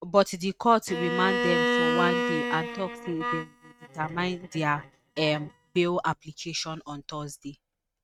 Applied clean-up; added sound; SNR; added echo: neural mask model RNNoise.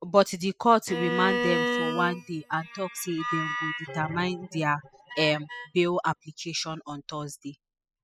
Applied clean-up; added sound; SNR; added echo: classical method spectral subtraction.